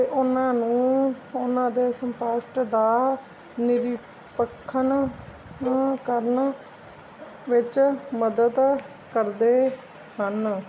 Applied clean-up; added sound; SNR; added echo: none; Cowbell; 16 dB; none.